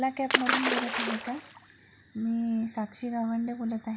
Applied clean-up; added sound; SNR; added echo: none; Splash, splatter; 0 dB; none.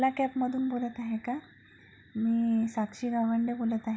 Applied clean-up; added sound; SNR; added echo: none; none; none; none.